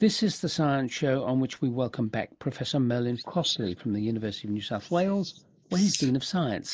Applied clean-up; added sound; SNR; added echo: neural mask model Resemble Enhance denoiser.